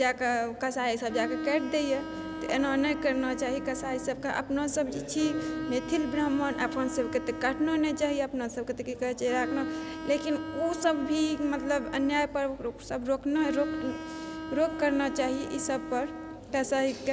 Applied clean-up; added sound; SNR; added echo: none; Bowed string instrument; 9 dB; none.